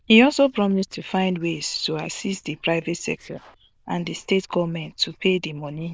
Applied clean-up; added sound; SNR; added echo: neural diffusion model UNIVERSE++.